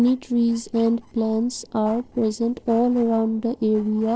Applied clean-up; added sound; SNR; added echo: neural separator model SepFormer DNS4.